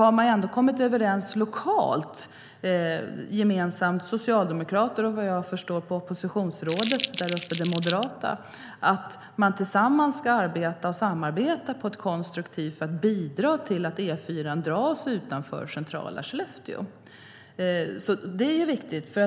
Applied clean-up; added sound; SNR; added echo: none; Crumpling, crinkling; 8 dB; none.